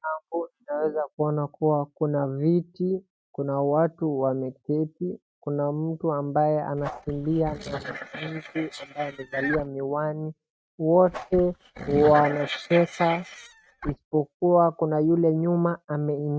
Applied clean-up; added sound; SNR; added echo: neural mask model RNNoise.